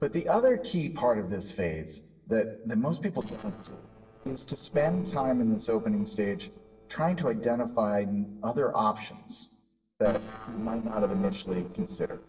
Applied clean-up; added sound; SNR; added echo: neural separator model SepFormer DNS4.